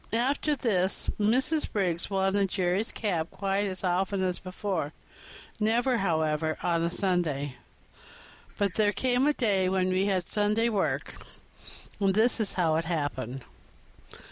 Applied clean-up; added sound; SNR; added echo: none; none; none; none.